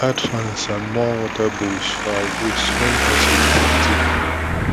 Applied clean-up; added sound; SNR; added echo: none; Traffic noise, roadway noise; -4 dB; none.